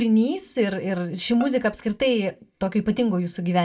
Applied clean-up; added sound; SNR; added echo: neural mask model DeepFilterNet 3.